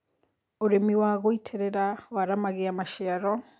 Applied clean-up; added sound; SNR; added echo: none; none; none; none.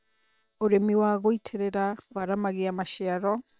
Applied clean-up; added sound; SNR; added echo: neural separator model SepFormer WHAM!.